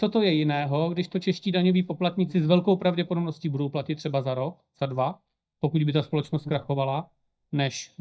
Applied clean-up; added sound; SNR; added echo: neural mask model DeepFilterNet 3.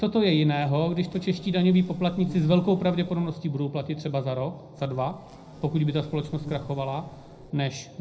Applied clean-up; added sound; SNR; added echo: none; Insect; 19 dB; reverberation time 0.4 s.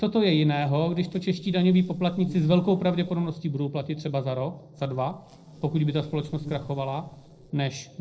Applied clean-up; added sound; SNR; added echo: neural separator model SepFormer DNS4.